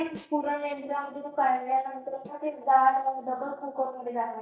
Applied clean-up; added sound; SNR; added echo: neural mask model DeepFilterNet 3.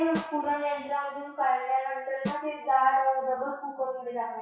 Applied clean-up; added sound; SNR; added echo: classical method WPE with log-MMSE.